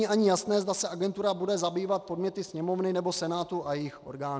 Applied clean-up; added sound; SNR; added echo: none; none; none; none.